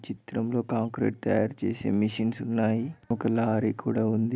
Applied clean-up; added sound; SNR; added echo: none; none; none; none.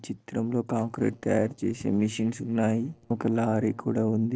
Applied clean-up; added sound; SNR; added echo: neural separator model SepFormer DNS4.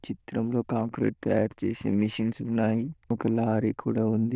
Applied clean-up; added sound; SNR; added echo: neural diffusion model UNIVERSE++.